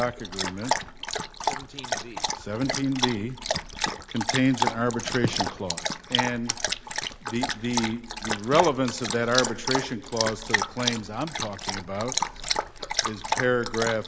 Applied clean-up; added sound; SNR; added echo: none; Dog; 2 dB; none.